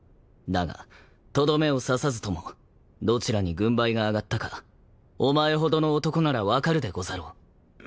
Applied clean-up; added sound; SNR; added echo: none; none; none; none.